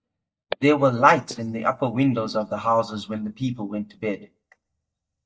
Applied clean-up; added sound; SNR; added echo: neural mask model DeepFilterNet 3.